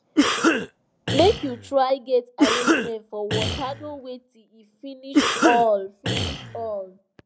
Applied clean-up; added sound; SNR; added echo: none; Cough; -2 dB; none.